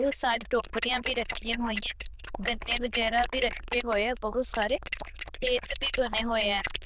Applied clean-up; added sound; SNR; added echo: neural diffusion model UNIVERSE++.